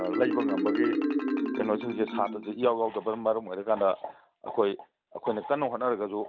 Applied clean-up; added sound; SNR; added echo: none; Marimba, xylophone; 4 dB; none.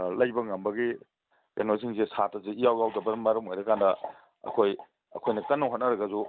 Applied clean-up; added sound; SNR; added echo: none; none; none; none.